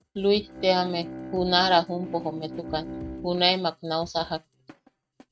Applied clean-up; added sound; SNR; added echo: neural mask model RNNoise.